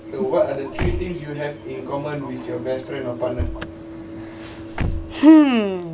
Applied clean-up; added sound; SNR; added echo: none; Slam / Car; 10 dB; none.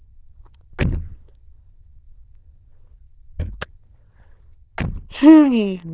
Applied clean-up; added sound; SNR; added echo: neural diffusion model UNIVERSE++.